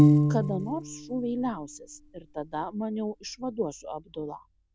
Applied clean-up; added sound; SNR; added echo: none; Piano; -5 dB; none.